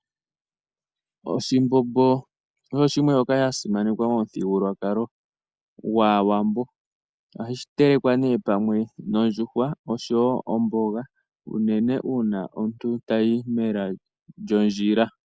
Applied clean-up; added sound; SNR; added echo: none; none; none; none.